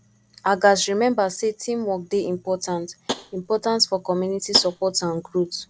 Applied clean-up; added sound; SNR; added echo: none; Tap; 13 dB; none.